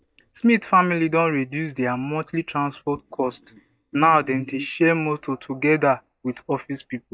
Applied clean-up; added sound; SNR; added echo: neural mask model DeepFilterNet 3.